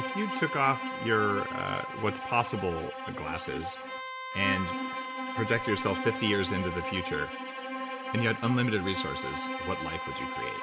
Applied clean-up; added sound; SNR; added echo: none; Wind instrument, woodwind instrument + Bowed string instrument; 4 dB; none.